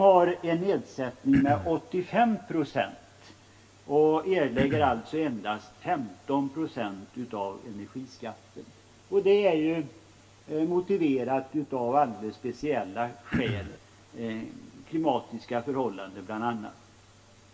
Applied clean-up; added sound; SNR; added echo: none; Cough; 3 dB; reverberation time 0.2 s.